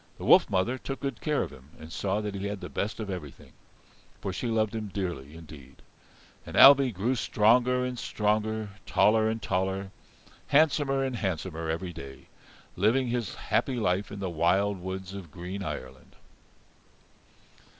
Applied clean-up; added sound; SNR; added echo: none; none; none; none.